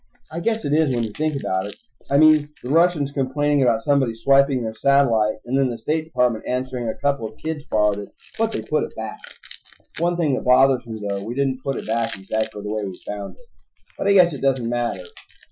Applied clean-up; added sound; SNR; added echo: classical method Wiener filter.